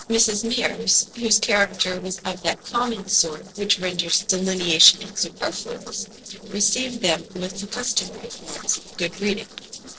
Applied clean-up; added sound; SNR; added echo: neural separator model SepFormer DNS4.